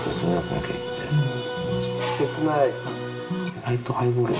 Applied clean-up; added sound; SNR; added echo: none; Bird; 16 dB; reverberation time 1.4 s.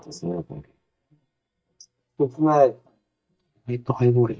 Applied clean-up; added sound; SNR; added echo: neural mask model DeepFilterNet 3.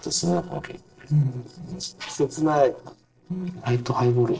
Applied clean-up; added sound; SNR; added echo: neural separator model SepFormer DNS4.